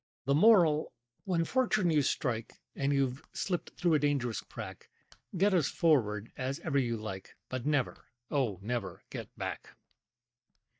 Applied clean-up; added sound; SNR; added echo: neural mask model DeepFilterNet 3.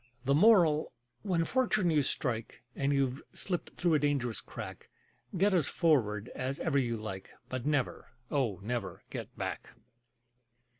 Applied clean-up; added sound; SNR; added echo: none; none; none; none.